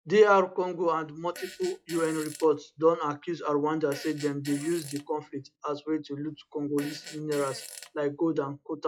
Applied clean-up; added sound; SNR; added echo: classical method log-MMSE.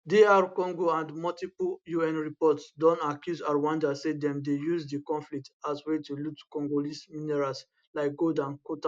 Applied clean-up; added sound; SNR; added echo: none; none; none; none.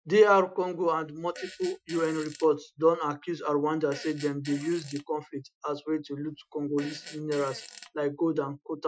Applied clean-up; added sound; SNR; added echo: classical method Wiener filter.